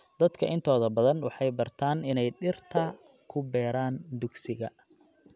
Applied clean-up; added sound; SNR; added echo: none; none; none; none.